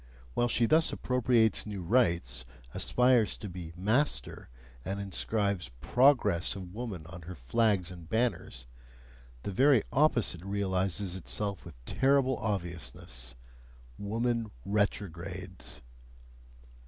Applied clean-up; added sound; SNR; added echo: none; none; none; none.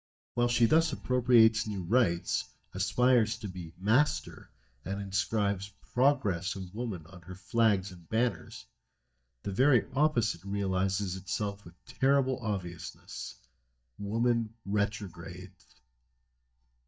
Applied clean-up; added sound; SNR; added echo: neural mask model DeepFilterNet 3.